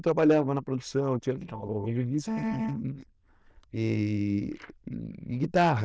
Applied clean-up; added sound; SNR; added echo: neural diffusion model UNIVERSE++.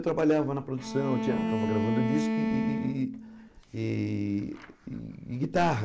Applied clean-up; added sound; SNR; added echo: none; Bowed string instrument; 1 dB; none.